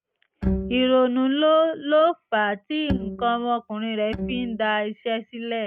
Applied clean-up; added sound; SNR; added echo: neural mask model RNNoise.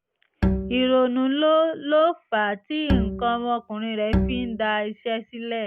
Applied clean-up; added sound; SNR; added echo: none; Bowed string instrument; 3 dB; none.